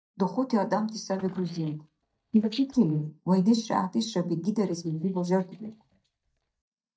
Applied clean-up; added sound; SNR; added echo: neural mask model DeepFilterNet 3.